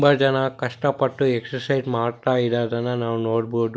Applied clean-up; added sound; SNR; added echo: none; none; none; none.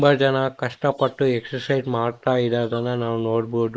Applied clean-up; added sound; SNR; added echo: neural mask model Resemble Enhance denoiser.